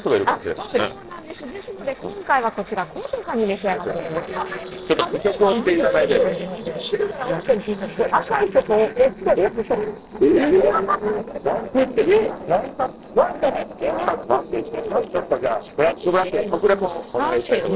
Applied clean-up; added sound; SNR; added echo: neural separator model SepFormer DNS4.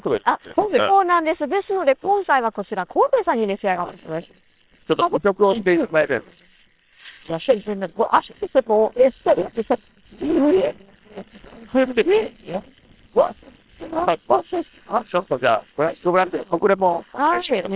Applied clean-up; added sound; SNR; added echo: neural separator model SepFormer WHAM!.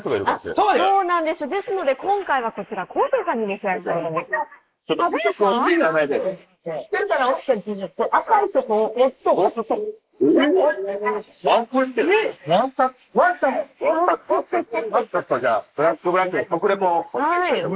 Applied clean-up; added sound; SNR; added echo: neural mask model Resemble Enhance denoiser.